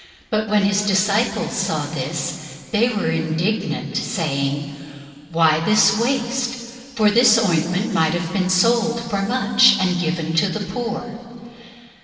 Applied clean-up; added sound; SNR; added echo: none; none; none; reverberation time 2.5 s.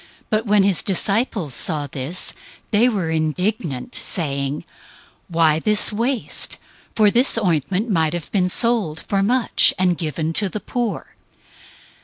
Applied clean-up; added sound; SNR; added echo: none; none; none; none.